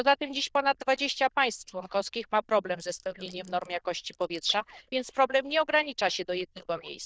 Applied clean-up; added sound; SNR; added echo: neural diffusion model UNIVERSE++.